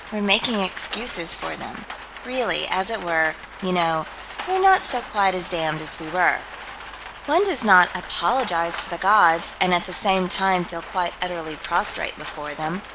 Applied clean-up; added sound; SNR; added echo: none; Rain; 14 dB; none.